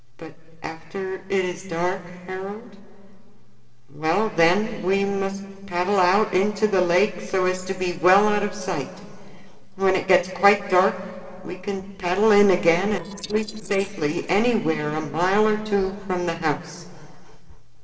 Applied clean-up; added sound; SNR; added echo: neural separator model SepFormer DNS4.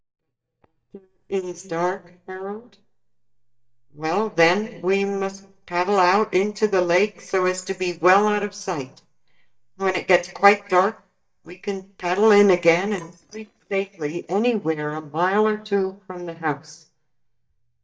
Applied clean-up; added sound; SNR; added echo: neural mask model DeepFilterNet 3.